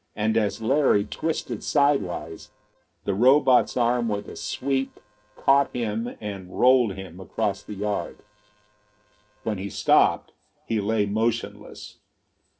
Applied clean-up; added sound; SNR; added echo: neural separator model SepFormer DNS4.